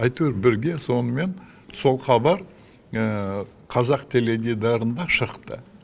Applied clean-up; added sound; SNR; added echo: none; none; none; none.